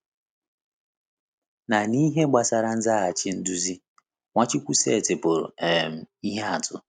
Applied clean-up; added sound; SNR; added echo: neural mask model RNNoise.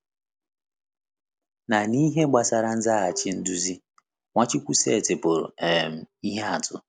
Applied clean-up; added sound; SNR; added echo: none; Marimba, xylophone; 19 dB; none.